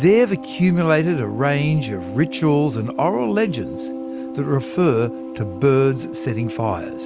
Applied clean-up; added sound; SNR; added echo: none; none; none; none.